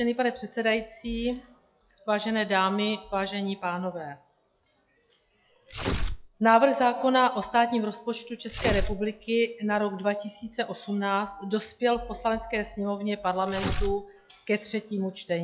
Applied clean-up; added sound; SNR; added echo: classical method log-MMSE.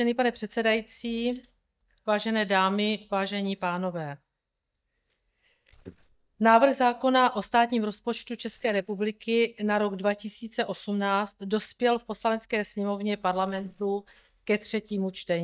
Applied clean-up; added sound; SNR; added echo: neural mask model DeepFilterNet 3.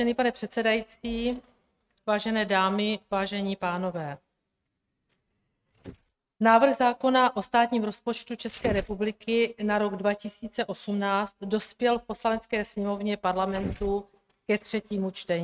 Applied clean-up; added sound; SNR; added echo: neural mask model RNNoise.